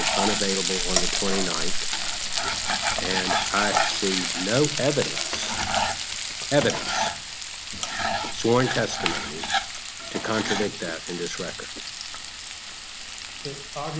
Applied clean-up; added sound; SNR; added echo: none; Frying (food); -2 dB; none.